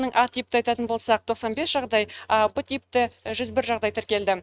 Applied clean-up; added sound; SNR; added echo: neural mask model RNNoise.